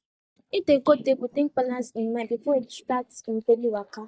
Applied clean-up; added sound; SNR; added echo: neural mask model DeepFilterNet 3.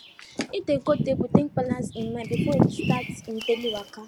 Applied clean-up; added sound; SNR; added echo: none; Bird vocalization, bird call, bird song; 17 dB; none.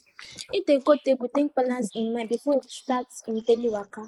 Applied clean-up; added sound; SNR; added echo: neural mask model Resemble Enhance denoiser.